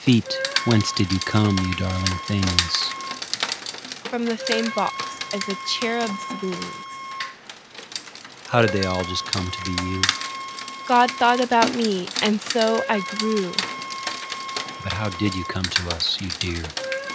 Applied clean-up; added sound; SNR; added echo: none; Rain + Wind instrument, woodwind instrument; 5 dB; none.